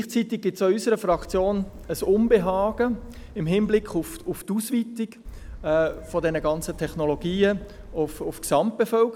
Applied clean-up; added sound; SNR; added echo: none; Gull, seagull / Wind; 16 dB; none.